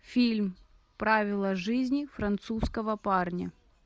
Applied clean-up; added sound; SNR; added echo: none; none; none; none.